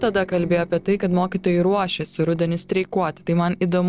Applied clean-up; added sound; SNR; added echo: neural separator model SepFormer DNS4.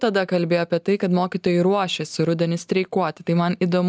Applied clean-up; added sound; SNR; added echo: none; none; none; none.